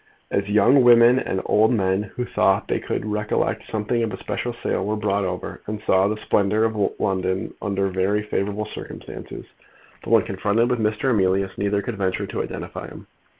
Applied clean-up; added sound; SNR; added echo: none; none; none; none.